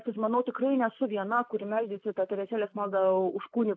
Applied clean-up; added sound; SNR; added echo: neural mask model Resemble Enhance denoiser.